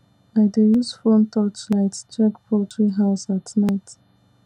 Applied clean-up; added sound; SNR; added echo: none; none; none; none.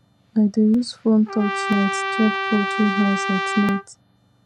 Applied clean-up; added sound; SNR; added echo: none; Trumpet; 6 dB; none.